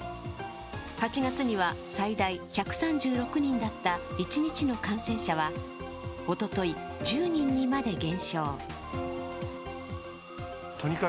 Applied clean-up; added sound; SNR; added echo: none; Alarm; 19 dB; none.